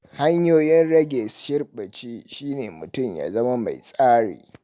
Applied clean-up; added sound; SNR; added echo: none; none; none; none.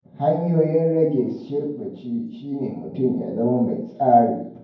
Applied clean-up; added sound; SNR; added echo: none; none; none; reverberation time 0.9 s.